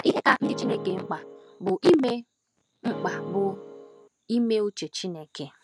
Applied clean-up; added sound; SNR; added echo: none; Keyboard (musical); 9 dB; none.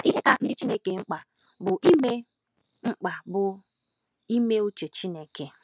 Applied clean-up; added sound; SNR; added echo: none; none; none; none.